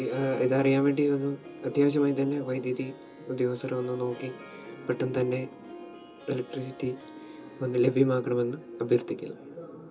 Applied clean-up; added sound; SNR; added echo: none; Harp; 19 dB; reverberation time 0.2 s.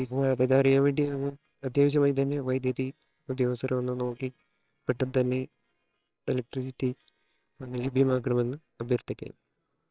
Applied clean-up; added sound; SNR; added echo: neural separator model SepFormer WHAMR!.